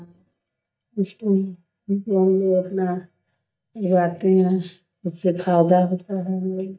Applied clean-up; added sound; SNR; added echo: neural mask model DeepFilterNet 3.